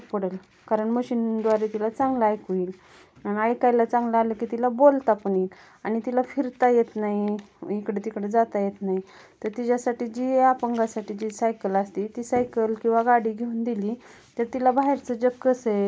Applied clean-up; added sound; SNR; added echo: none; none; none; none.